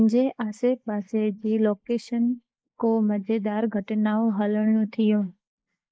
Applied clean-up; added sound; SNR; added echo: neural mask model Resemble Enhance denoiser.